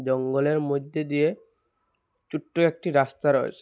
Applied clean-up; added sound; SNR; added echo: none; none; none; none.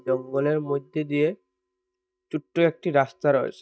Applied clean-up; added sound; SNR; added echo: neural mask model DeepFilterNet 3.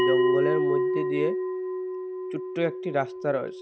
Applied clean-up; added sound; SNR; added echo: none; Bell; -4 dB; none.